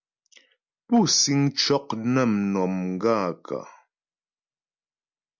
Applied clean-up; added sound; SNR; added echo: none; none; none; none.